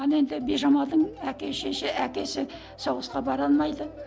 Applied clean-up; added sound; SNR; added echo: none; none; none; none.